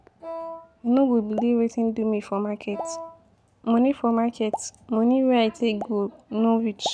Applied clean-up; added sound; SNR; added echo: none; Wind instrument, woodwind instrument + Explosion; 15 dB; none.